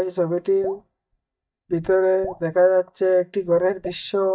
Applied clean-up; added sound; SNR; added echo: neural mask model DeepFilterNet 3.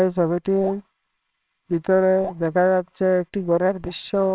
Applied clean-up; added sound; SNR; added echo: neural separator model SepFormer WHAMR!.